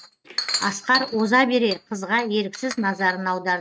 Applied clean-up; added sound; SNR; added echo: neural mask model RNNoise.